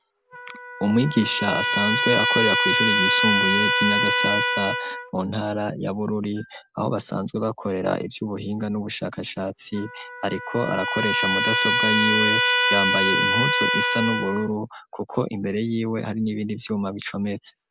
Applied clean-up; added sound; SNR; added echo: none; Trumpet; -1 dB; none.